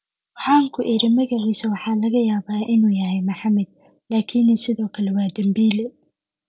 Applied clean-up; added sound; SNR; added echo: none; none; none; none.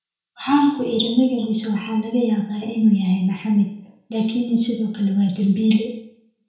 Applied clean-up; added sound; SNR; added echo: none; none; none; reverberation time 0.5 s.